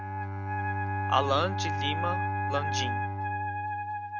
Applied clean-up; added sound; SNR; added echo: none; Wind instrument, woodwind instrument + Bowed string instrument; -3 dB; none.